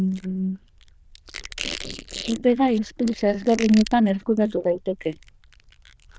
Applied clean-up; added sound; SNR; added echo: neural diffusion model UNIVERSE++.